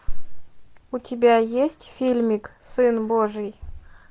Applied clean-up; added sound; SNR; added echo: none; none; none; none.